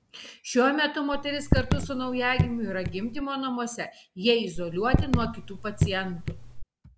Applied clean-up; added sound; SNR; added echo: none; Raindrop / Drip; 0 dB; none.